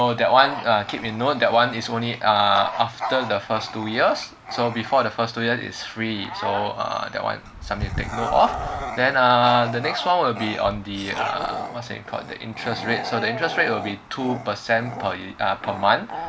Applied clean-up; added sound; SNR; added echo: none; Bark / Growling; 10 dB; none.